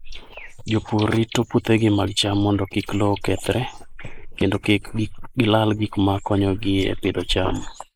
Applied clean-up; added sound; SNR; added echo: neural mask model Resemble Enhance denoiser.